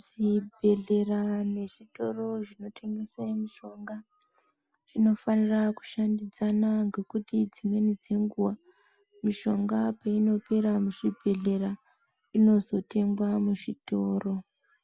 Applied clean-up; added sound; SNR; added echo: none; none; none; none.